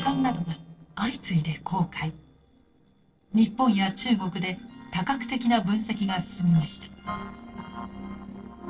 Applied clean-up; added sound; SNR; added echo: neural separator model SepFormer DNS4.